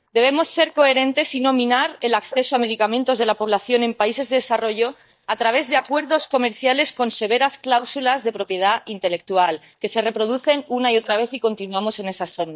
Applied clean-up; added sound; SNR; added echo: neural mask model DeepFilterNet 3.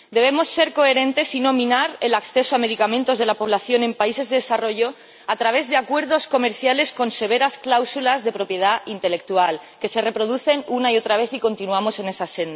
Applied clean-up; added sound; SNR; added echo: none; none; none; none.